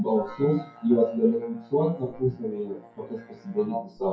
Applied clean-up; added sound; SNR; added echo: classical method WPE with log-MMSE.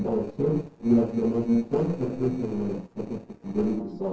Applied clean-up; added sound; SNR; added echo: neural separator model SepFormer DNS4.